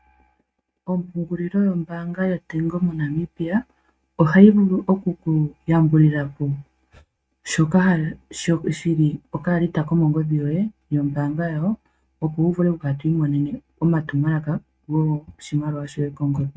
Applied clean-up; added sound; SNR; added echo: neural mask model RNNoise.